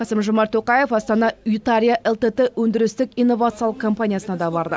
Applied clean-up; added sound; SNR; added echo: none; none; none; none.